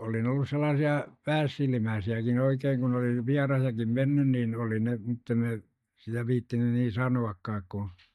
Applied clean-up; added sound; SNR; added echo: neural mask model DeepFilterNet 3.